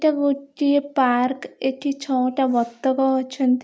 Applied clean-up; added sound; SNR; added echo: none; none; none; none.